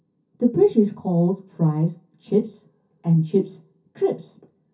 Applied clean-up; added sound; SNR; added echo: none; none; none; reverberation time 0.3 s.